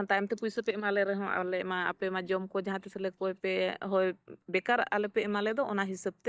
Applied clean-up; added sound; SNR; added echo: neural mask model DeepFilterNet 3.